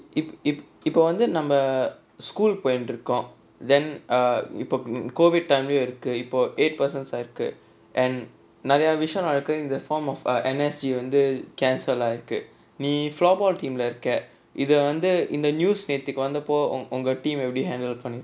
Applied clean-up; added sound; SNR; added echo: none; none; none; none.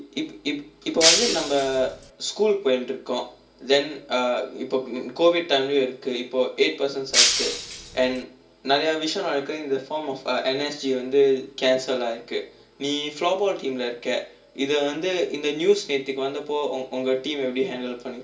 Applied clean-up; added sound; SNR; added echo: none; Shatter; -2 dB; reverberation time 0.3 s.